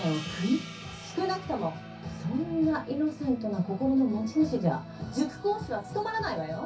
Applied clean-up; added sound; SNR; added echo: none; Gong; 19 dB; reverberation time 0.3 s.